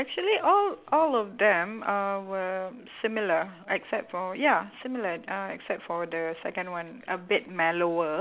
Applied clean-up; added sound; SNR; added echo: none; none; none; none.